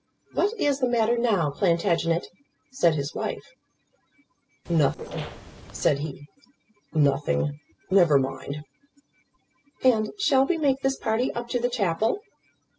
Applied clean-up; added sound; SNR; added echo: neural separator model SepFormer DNS4.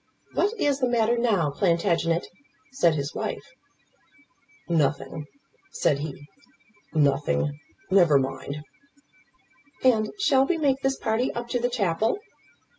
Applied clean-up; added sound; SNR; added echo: none; none; none; none.